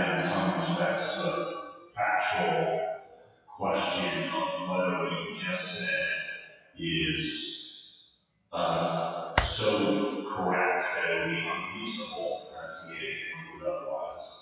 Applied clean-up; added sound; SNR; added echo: classical method WPE with log-MMSE.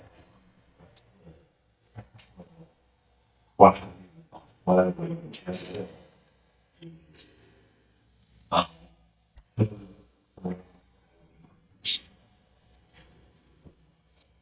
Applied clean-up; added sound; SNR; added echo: neural mask model DeepFilterNet 3.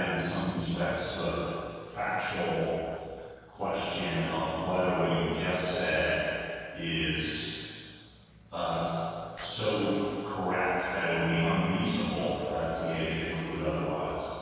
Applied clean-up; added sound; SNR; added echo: neural separator model SepFormer DNS4.